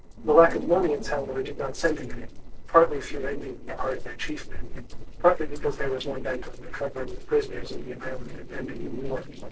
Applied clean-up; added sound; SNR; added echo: neural separator model SepFormer DNS4.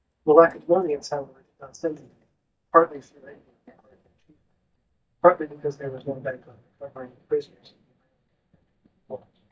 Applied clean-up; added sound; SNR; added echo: neural mask model DeepFilterNet 3.